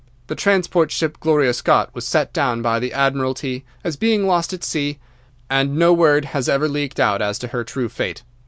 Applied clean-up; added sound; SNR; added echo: none; none; none; none.